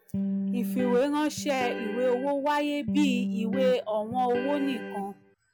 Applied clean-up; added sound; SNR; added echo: none; Electric guitar; 4 dB; none.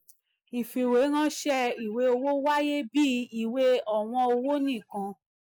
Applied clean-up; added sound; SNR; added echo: neural mask model Resemble Enhance denoiser.